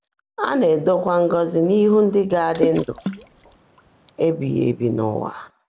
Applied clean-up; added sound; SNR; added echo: none; Water / Splash, splatter; 12 dB; none.